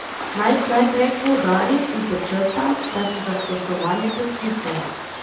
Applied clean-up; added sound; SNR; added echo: none; Waves, surf; 8 dB; reverberation time 0.8 s.